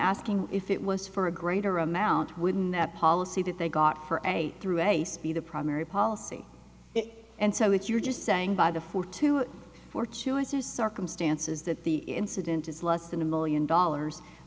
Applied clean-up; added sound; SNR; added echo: none; none; none; none.